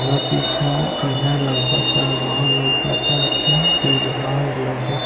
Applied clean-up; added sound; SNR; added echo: none; Truck; -1 dB; none.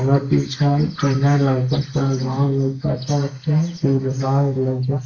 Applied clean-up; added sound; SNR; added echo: neural mask model Resemble Enhance denoiser.